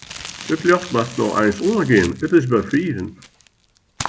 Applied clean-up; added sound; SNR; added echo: none; Crumpling, crinkling; 15 dB; none.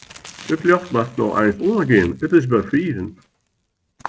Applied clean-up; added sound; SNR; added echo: neural mask model RNNoise.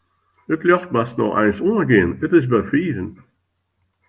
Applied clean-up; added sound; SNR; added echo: none; none; none; none.